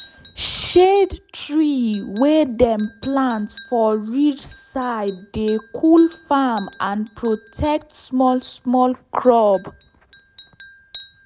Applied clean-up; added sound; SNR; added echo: none; Chink, clink; 15 dB; none.